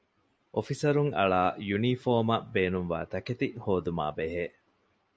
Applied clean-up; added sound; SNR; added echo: none; none; none; none.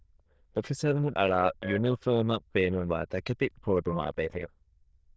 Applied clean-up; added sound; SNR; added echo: neural diffusion model UNIVERSE++.